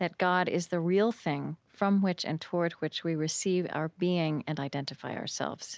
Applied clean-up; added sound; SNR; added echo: none; none; none; none.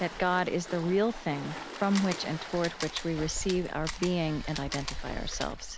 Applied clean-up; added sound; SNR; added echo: none; Camera + Waves, surf; 8 dB; none.